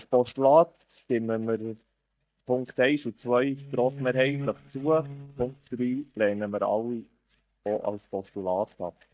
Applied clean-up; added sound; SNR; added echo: neural mask model DeepFilterNet 3.